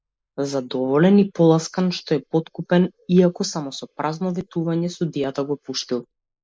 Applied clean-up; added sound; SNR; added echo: neural mask model Resemble Enhance denoiser.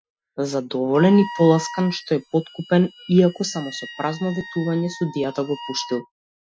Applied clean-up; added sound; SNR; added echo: classical method Wiener filter.